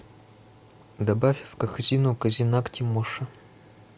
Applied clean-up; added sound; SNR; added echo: none; none; none; none.